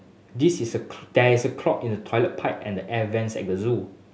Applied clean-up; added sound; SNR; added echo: none; none; none; none.